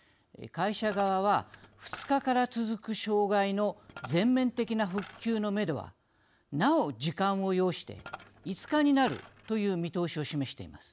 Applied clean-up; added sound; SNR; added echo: none; Coin (dropping); 20 dB; none.